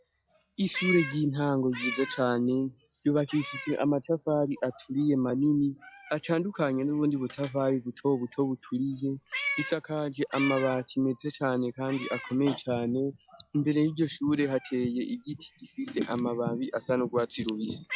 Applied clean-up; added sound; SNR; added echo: classical method log-MMSE.